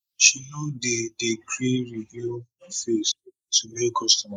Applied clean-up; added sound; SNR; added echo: neural mask model Resemble Enhance denoiser.